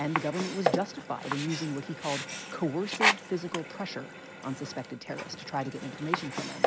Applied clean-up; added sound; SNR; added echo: none; Sink (filling or washing); -1 dB; none.